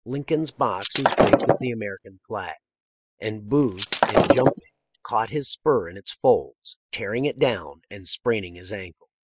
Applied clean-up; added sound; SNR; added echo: classical method spectral subtraction.